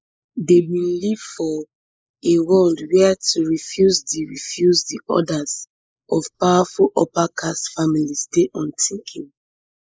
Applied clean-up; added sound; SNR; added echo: neural mask model Resemble Enhance denoiser.